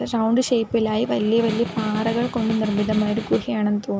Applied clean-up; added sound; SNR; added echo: none; Snare drum; 12 dB; none.